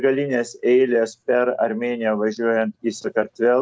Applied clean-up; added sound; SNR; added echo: none; none; none; none.